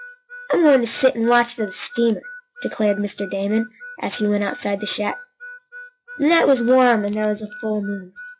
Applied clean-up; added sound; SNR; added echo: classical method log-MMSE.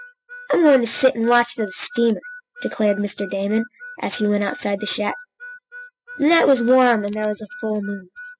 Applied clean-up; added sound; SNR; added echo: classical method spectral subtraction.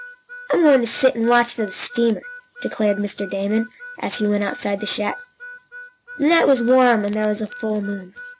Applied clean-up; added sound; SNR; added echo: none; Harmonica; 18 dB; none.